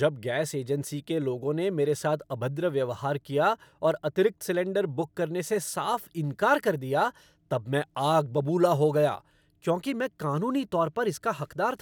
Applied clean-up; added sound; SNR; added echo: none; none; none; none.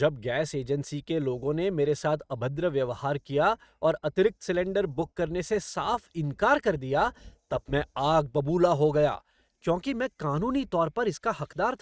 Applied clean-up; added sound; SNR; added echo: neural mask model RNNoise.